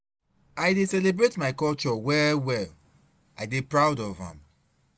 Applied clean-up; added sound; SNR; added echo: none; none; none; none.